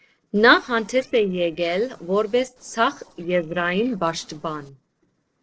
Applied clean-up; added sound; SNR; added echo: neural separator model SepFormer DNS4.